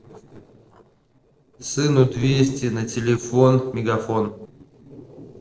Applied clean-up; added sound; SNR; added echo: neural separator model SepFormer DNS4.